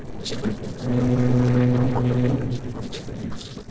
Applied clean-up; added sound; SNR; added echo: neural separator model SepFormer DNS4.